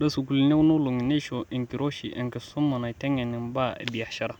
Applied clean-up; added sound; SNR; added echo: none; none; none; none.